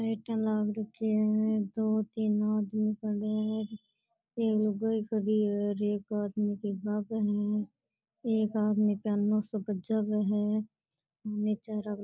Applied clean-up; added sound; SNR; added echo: none; none; none; none.